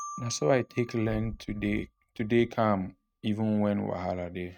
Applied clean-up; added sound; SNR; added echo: neural mask model RNNoise.